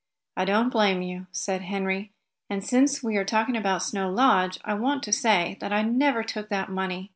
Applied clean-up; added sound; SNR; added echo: none; none; none; none.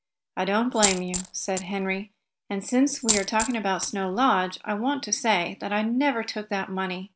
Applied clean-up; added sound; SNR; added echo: none; Coin (dropping); 4 dB; none.